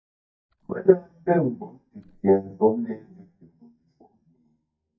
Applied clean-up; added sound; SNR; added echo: neural mask model DeepFilterNet 3.